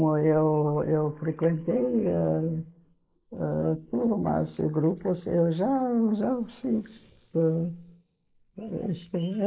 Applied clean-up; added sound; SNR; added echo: neural mask model Resemble Enhance denoiser.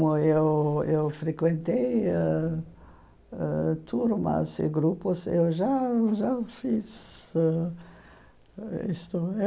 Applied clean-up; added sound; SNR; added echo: none; none; none; none.